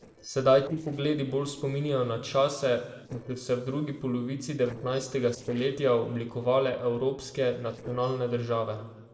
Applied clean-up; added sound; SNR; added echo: neural separator model SepFormer DNS4.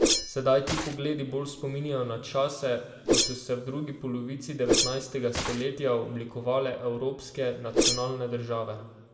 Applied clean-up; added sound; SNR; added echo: none; Whoosh, swoosh, swish; 2 dB; reverberation time 1.5 s.